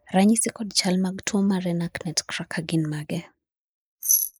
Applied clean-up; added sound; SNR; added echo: neural mask model Resemble Enhance denoiser.